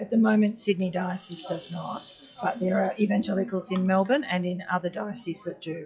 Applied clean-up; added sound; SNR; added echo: classical method WPE with log-MMSE.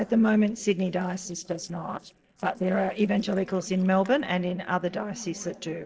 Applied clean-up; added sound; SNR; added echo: neural separator model SepFormer DNS4.